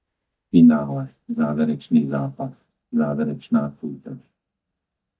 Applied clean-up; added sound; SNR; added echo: neural mask model DeepFilterNet 3.